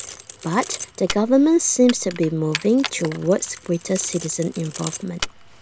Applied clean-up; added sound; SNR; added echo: none; Keys jangling; 12 dB; none.